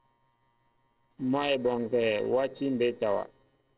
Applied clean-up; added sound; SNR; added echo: neural separator model SepFormer DNS4.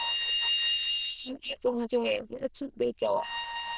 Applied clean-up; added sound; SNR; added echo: neural diffusion model UNIVERSE++.